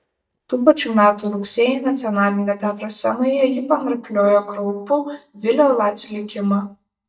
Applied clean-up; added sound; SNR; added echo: neural mask model DeepFilterNet 3.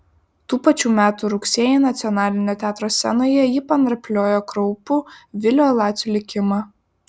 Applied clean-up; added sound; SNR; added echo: none; none; none; none.